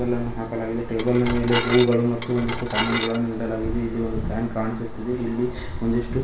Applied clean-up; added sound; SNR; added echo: none; Dishes, pots, and pans / Glass; 5 dB; reverberation time 0.8 s.